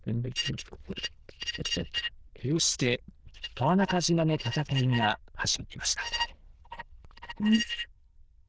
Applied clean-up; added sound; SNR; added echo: neural diffusion model UNIVERSE++.